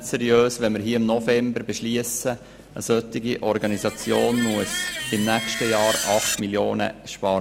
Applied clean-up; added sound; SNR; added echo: none; Screech; 8 dB; none.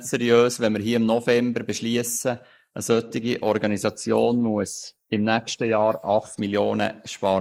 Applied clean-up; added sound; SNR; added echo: neural mask model Resemble Enhance denoiser.